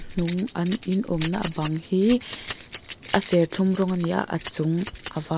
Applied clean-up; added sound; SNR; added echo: none; Keys jangling; 9 dB; none.